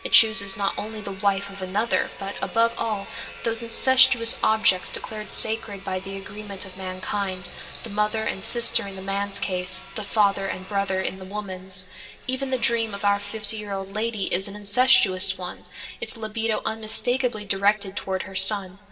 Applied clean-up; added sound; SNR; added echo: none; Sawing; 16 dB; reverberation time 1.2 s.